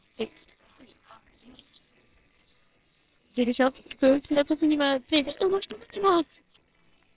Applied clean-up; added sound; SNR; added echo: neural separator model SepFormer WHAMR!.